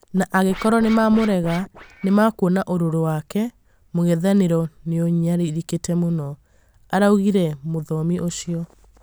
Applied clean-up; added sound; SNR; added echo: none; Scratching (performance technique); 16 dB; none.